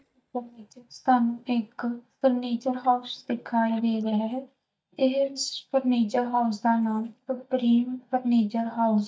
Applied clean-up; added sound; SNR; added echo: neural mask model DeepFilterNet 3.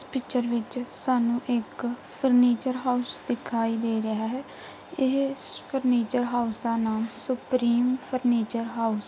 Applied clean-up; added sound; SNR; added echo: none; none; none; none.